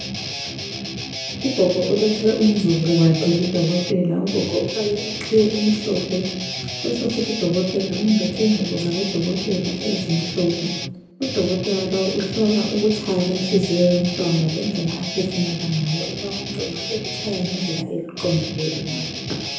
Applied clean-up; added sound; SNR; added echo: none; Guitar; 8 dB; reverberation time 0.9 s.